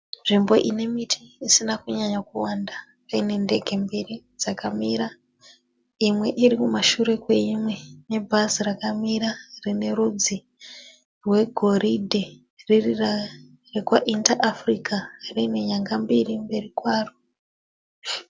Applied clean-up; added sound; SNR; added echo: none; none; none; none.